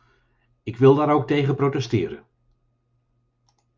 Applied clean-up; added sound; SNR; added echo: none; none; none; none.